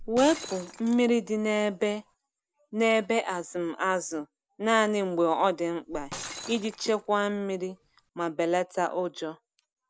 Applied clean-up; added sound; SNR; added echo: none; Shatter; 19 dB; none.